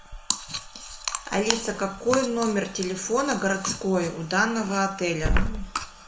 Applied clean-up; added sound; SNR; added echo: none; Growling / Hiss; 7 dB; reverberation time 1.0 s.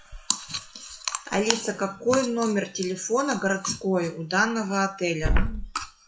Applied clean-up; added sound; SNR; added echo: classical method WPE with log-MMSE.